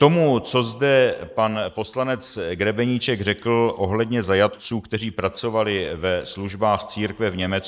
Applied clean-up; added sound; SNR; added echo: neural mask model Resemble Enhance denoiser.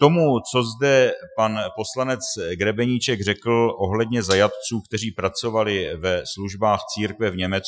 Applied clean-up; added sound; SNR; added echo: classical method Wiener filter.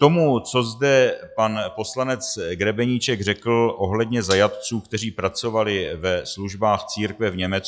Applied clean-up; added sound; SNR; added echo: classical method log-MMSE.